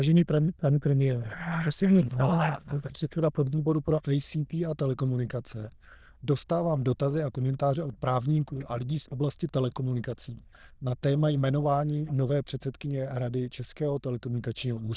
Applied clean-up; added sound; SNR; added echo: neural diffusion model UNIVERSE++.